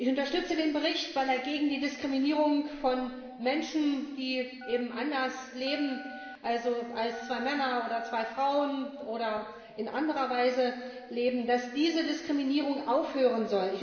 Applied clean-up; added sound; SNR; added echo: none; Telephone; 16 dB; reverberation time 2.1 s.